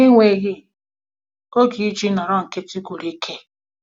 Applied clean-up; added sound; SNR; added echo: none; none; none; none.